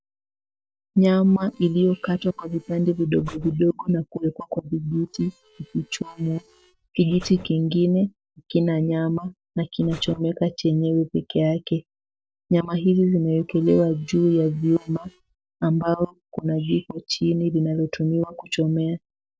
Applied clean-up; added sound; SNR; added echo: neural separator model SepFormer DNS4.